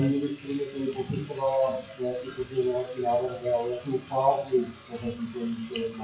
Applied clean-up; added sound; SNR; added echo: classical method WPE with log-MMSE.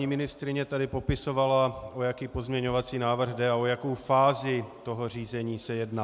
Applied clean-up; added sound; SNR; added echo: none; none; none; none.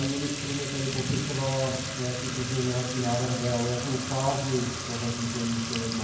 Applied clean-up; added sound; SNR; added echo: none; Fill (with liquid) / Trickle, dribble / Sink (filling or washing); 5 dB; reverberation time 0.9 s.